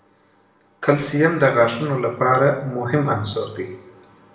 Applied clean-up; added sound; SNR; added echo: none; none; none; reverberation time 0.7 s.